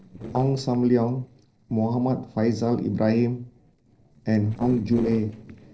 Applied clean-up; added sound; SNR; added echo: neural separator model SepFormer DNS4.